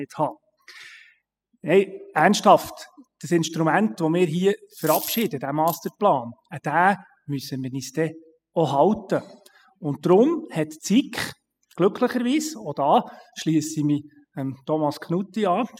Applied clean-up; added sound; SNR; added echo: classical method spectral subtraction.